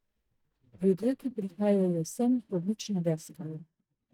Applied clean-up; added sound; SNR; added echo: neural mask model DeepFilterNet 3.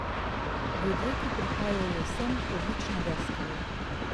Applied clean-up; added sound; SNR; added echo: none; Train; -5 dB; none.